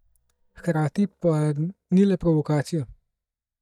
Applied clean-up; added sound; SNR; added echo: neural mask model DeepFilterNet 3.